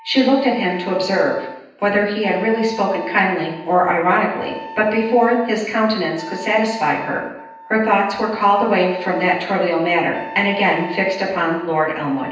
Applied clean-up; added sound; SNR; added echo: none; Wind instrument, woodwind instrument; 16 dB; reverberation time 0.9 s.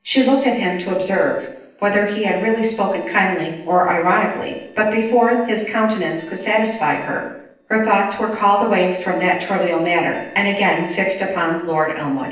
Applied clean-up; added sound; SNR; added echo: neural separator model SepFormer DNS4.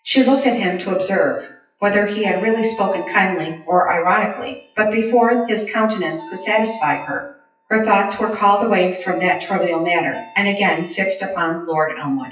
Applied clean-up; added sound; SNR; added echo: classical method WPE with log-MMSE.